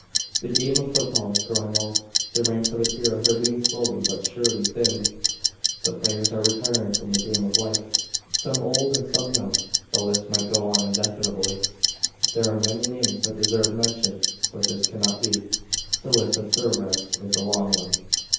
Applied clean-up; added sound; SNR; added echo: none; Clock; -2 dB; reverberation time 0.9 s.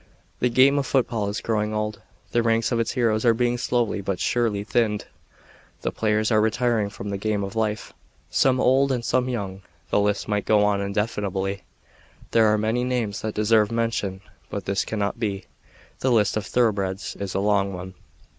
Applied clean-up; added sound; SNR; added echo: none; none; none; none.